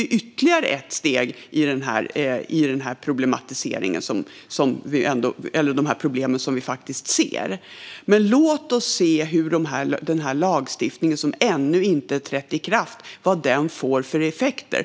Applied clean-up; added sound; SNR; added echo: none; none; none; none.